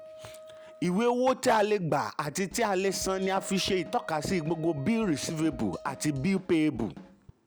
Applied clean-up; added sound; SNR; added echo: none; Drum kit + Wind instrument, woodwind instrument; 18 dB; none.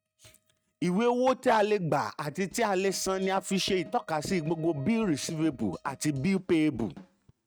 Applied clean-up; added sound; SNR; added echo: neural mask model RNNoise.